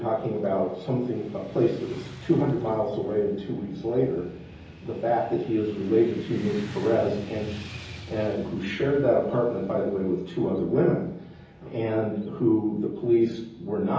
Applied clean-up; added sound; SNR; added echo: none; Motorcycle / Traffic noise, roadway noise; 18 dB; reverberation time 0.7 s.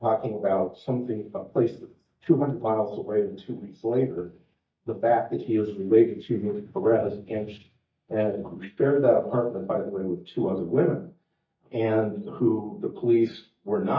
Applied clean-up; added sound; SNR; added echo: neural mask model DeepFilterNet 3.